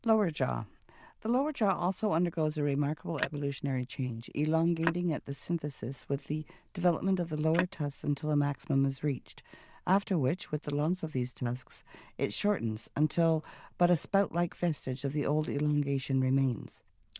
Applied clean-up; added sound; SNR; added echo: neural diffusion model UNIVERSE++.